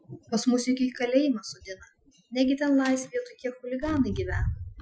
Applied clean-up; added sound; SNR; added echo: classical method Wiener filter.